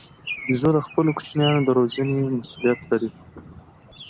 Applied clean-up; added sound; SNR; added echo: none; Bird; 12 dB; none.